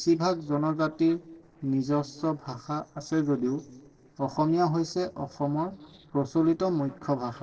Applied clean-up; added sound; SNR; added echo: neural separator model SepFormer DNS4.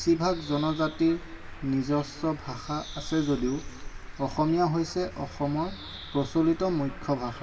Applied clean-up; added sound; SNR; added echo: none; Bird; 13 dB; reverberation time 2.5 s.